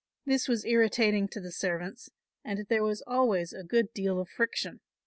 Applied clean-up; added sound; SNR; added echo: none; none; none; none.